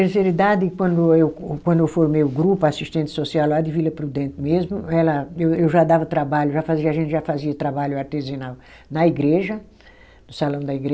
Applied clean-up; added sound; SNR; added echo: none; none; none; none.